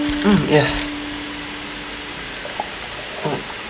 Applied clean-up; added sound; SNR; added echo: none; Bass guitar; 8 dB; none.